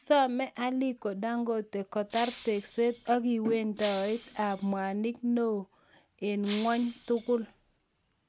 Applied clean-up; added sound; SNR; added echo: none; Shatter; 17 dB; none.